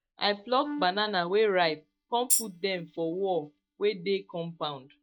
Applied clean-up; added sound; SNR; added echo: neural mask model DeepFilterNet 3.